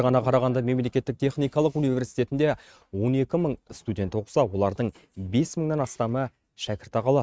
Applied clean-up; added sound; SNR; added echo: neural mask model RNNoise.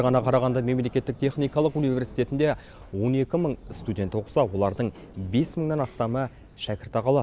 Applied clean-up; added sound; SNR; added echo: none; Thunder; 19 dB; none.